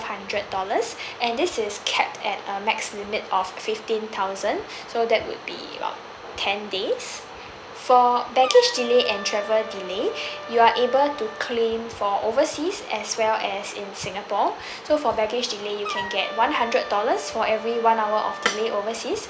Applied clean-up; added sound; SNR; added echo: none; Wind instrument, woodwind instrument; 12 dB; none.